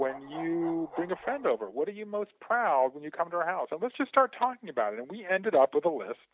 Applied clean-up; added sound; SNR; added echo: none; Bark; 15 dB; none.